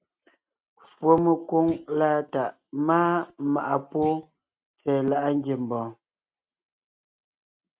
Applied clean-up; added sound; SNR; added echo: neural mask model RNNoise.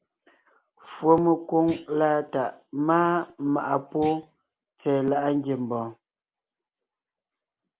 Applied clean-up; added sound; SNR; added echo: none; Thump, thud; 19 dB; none.